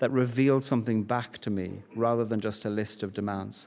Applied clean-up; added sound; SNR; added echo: none; none; none; none.